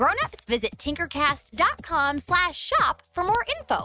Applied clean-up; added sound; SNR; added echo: neural mask model RNNoise.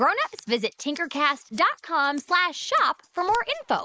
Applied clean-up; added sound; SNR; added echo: neural mask model Resemble Enhance denoiser.